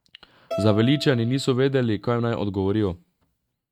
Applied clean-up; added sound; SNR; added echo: neural mask model RNNoise.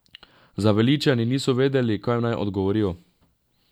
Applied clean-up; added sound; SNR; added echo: none; none; none; none.